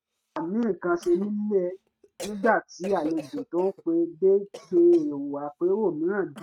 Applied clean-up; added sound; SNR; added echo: neural mask model RNNoise.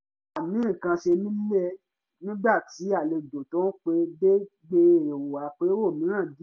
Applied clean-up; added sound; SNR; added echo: none; none; none; none.